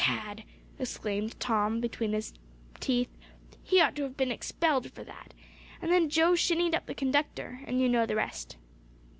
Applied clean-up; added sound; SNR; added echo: none; none; none; none.